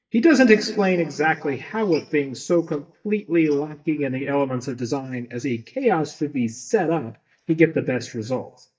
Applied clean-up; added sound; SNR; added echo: neural mask model DeepFilterNet 3.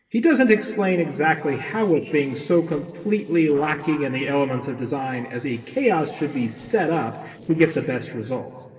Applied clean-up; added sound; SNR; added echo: neural separator model SepFormer DNS4.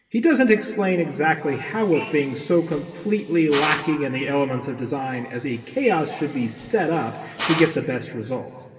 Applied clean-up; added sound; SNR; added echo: none; Drill; 11 dB; reverberation time 2.2 s.